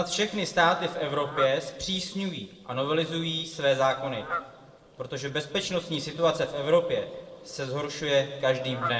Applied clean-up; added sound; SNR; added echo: neural separator model SepFormer DNS4.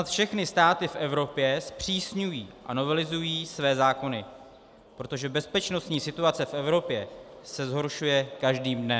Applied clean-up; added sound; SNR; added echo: none; none; none; none.